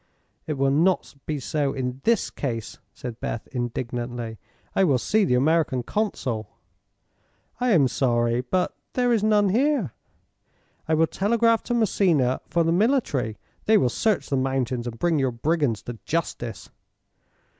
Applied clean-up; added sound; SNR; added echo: none; none; none; none.